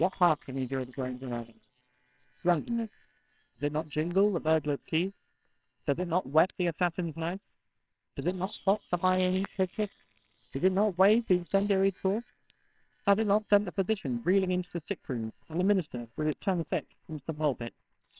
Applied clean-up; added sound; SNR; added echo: neural separator model SepFormer WHAMR!.